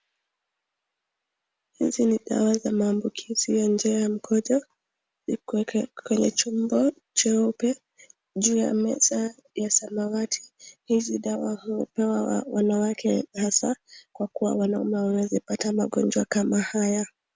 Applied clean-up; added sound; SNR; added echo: none; none; none; none.